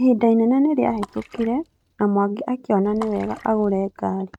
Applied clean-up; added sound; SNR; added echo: neural mask model RNNoise.